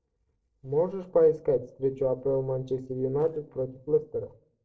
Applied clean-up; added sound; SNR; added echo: neural separator model SepFormer DNS4.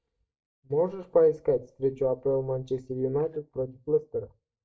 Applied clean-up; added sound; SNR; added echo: neural mask model DeepFilterNet 3.